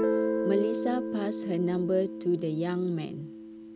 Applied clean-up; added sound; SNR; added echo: none; Guitar; 2 dB; none.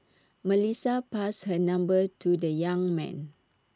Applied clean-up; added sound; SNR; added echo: none; none; none; none.